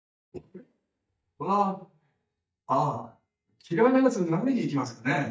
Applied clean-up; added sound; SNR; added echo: neural mask model DeepFilterNet 3.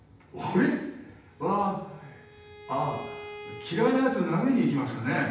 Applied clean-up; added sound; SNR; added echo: none; Bowed string instrument; 18 dB; reverberation time 0.9 s.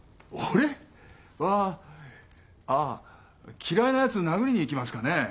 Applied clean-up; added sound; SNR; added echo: none; none; none; none.